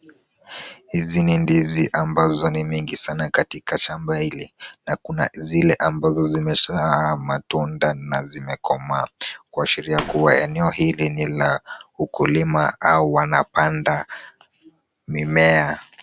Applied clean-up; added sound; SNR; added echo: none; Fireworks; 13 dB; none.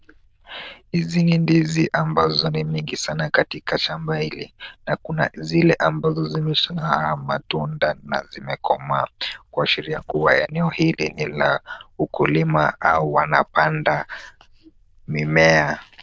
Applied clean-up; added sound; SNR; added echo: neural diffusion model UNIVERSE++.